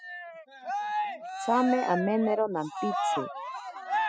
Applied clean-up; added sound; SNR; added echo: classical method spectral subtraction.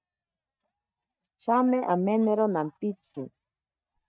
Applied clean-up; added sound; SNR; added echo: neural mask model DeepFilterNet 3.